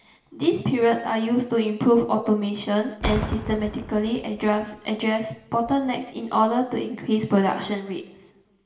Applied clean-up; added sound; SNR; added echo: none; Boom; 14 dB; reverberation time 0.8 s.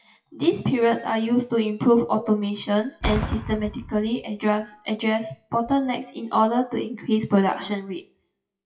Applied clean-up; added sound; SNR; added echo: classical method WPE with log-MMSE.